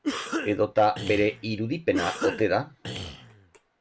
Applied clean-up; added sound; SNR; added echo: none; Cough; 8 dB; none.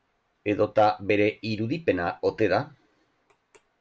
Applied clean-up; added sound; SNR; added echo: none; none; none; none.